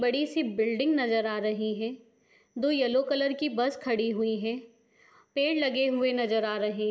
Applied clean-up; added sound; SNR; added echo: none; none; none; none.